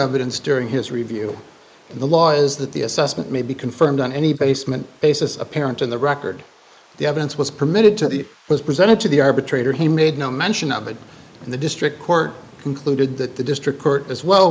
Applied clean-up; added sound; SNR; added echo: neural mask model Resemble Enhance denoiser.